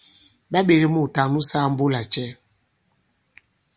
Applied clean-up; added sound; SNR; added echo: none; none; none; none.